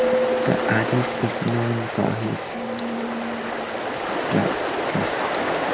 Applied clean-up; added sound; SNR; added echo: none; Ocean; -3 dB; reverberation time 1.3 s.